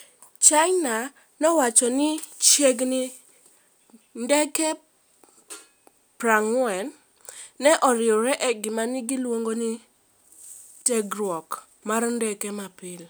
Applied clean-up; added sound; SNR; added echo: none; none; none; none.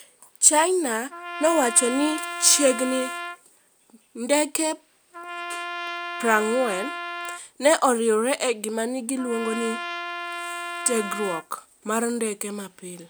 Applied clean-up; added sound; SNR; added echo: none; Trumpet; 10 dB; none.